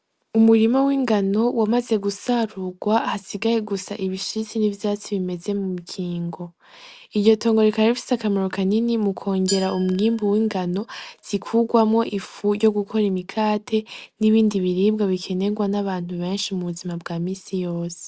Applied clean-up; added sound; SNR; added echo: none; Glass; 17 dB; none.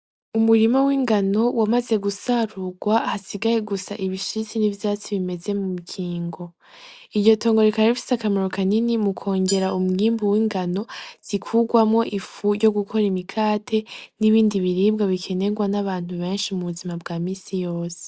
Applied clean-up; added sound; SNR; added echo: neural mask model DeepFilterNet 3.